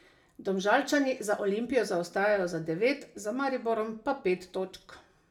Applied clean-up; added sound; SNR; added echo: none; none; none; reverberation time 0.3 s.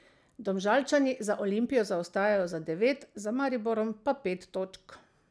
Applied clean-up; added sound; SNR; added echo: none; none; none; none.